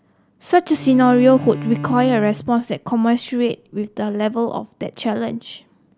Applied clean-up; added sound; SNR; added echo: none; Bowed string instrument; 13 dB; none.